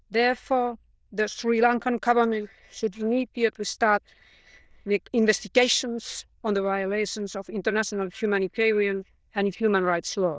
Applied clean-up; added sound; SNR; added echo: neural diffusion model UNIVERSE++.